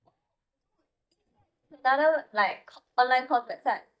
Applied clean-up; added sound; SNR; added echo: neural mask model DeepFilterNet 3.